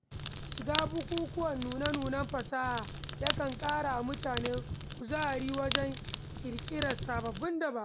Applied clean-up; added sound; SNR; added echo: none; Crackle; 0 dB; none.